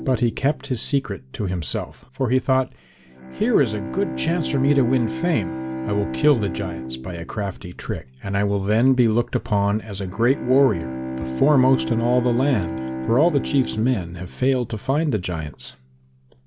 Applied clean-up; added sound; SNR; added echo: none; Bowed string instrument; 9 dB; none.